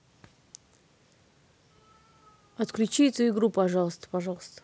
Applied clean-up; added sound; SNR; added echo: none; none; none; none.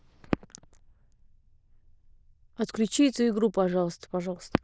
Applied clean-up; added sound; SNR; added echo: neural diffusion model UNIVERSE++.